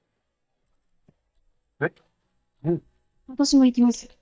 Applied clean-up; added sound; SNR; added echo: neural mask model DeepFilterNet 3.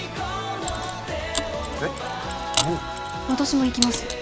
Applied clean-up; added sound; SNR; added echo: none; Mechanisms; 6 dB; none.